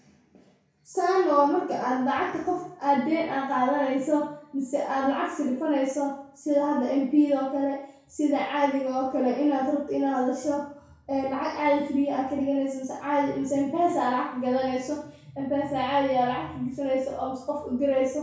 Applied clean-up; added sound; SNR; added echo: none; none; none; reverberation time 0.6 s.